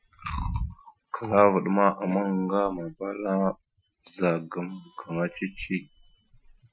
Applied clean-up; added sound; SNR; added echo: classical method Wiener filter.